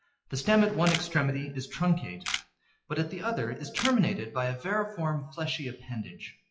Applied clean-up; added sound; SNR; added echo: classical method WPE with log-MMSE.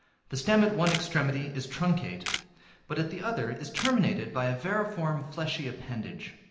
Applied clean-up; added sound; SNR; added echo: none; Camera; 10 dB; reverberation time 0.9 s.